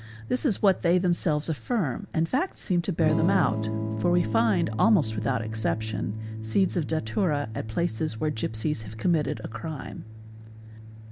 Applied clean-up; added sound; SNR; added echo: none; Electric guitar / Strum; 6 dB; none.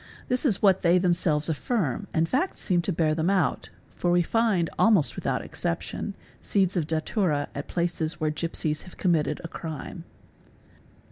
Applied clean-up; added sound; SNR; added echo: none; none; none; none.